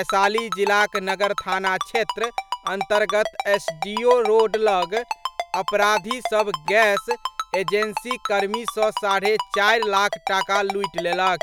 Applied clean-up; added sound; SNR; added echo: none; Ringtone; 7 dB; none.